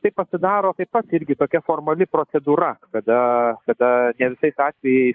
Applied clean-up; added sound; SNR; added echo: neural mask model Resemble Enhance denoiser.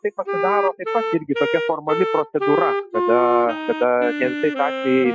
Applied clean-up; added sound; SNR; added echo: classical method Wiener filter.